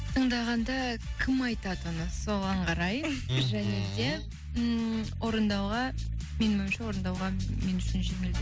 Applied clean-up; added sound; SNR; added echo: none; none; none; none.